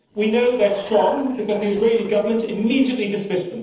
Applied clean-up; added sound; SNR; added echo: neural separator model SepFormer DNS4.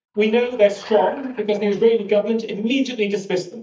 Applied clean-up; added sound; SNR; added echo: neural mask model DeepFilterNet 3.